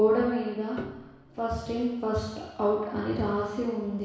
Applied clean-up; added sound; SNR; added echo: none; Piano; 20 dB; reverberation time 1.1 s.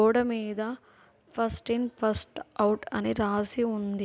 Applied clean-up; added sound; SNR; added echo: none; none; none; none.